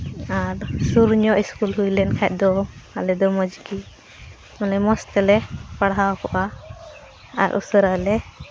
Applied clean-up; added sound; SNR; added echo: none; none; none; none.